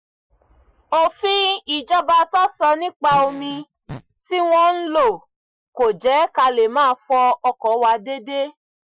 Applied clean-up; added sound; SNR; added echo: classical method Wiener filter.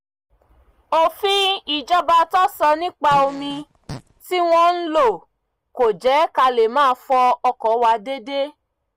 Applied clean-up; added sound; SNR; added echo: none; Fart; 17 dB; none.